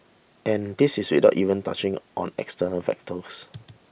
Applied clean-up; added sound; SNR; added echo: none; none; none; none.